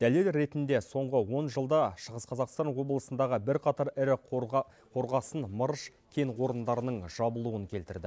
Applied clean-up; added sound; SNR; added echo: none; none; none; none.